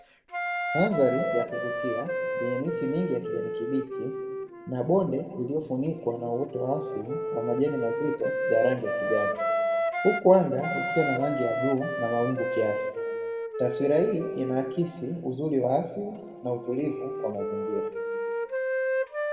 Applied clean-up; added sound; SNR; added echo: none; Wind instrument, woodwind instrument; 3 dB; reverberation time 1.4 s.